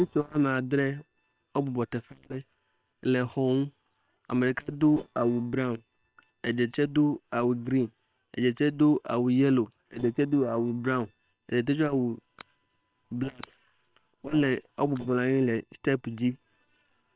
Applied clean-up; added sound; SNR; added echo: neural separator model SepFormer WHAM!.